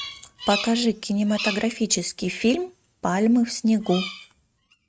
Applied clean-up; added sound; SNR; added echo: neural mask model RNNoise.